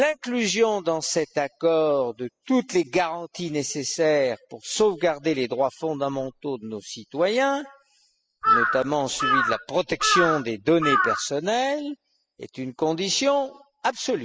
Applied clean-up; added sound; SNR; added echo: classical method spectral subtraction.